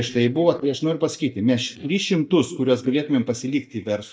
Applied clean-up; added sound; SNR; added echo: neural mask model DeepFilterNet 3.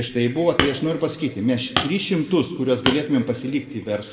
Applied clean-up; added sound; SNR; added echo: none; Hammer; 6 dB; reverberation time 1.2 s.